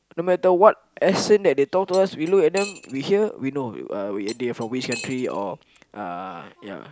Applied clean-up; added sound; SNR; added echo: none; Cutlery, silverware; 18 dB; none.